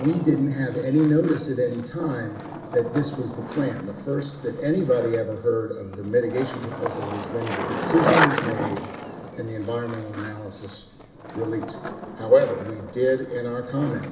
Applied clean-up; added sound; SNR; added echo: none; Skateboard; 6 dB; reverberation time 1.1 s.